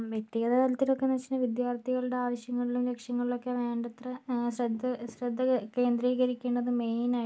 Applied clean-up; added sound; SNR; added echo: none; none; none; none.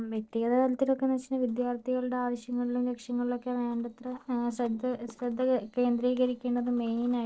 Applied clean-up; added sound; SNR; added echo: neural separator model SepFormer DNS4.